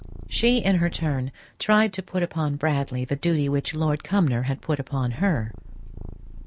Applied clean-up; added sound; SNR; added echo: none; Purr; 14 dB; none.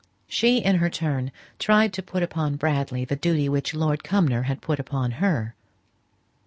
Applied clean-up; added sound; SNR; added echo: none; none; none; none.